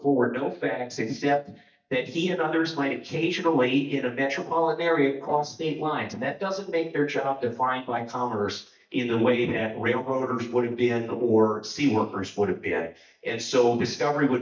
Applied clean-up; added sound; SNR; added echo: neural mask model DeepFilterNet 3.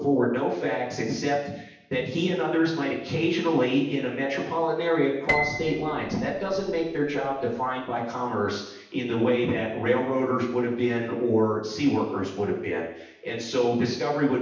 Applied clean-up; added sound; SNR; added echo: none; Piano; 8 dB; reverberation time 0.9 s.